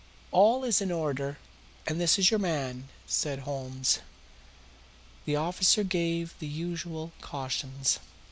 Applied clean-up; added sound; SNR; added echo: none; none; none; none.